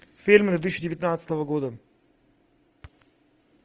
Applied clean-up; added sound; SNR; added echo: none; none; none; none.